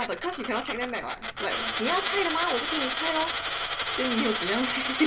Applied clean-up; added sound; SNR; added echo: none; Coin (dropping); 1 dB; none.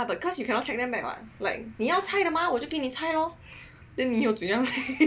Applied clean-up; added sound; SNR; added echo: none; none; none; none.